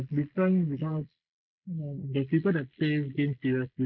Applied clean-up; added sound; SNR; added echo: neural mask model Resemble Enhance denoiser.